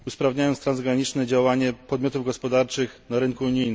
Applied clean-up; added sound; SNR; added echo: none; none; none; none.